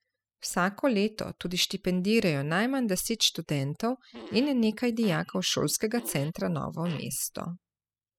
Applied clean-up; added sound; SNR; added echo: classical method spectral subtraction.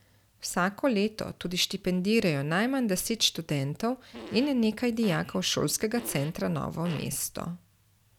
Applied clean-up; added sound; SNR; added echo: none; Fart; 17 dB; none.